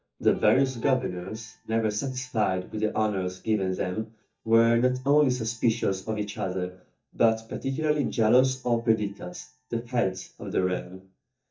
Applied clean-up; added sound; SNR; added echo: neural mask model DeepFilterNet 3.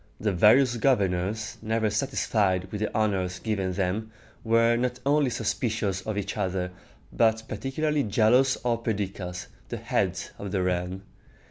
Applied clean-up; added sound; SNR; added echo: none; none; none; none.